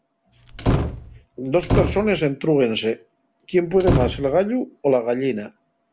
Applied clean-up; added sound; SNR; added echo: none; Slam; 2 dB; none.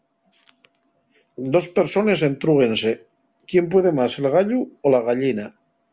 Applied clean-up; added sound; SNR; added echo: none; none; none; none.